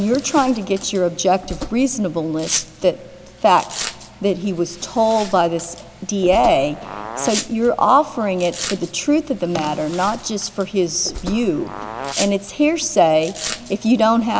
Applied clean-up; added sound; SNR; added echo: none; Domestic sounds, home sounds + Fart; 13 dB; none.